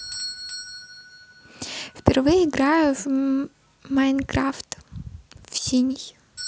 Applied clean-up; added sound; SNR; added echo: none; Bell / Doorbell; 17 dB; none.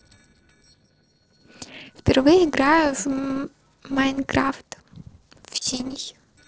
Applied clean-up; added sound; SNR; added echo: neural separator model SepFormer DNS4.